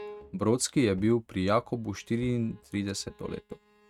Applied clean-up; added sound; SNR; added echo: neural mask model RNNoise.